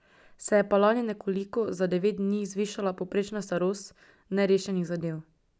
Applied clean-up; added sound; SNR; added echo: none; none; none; none.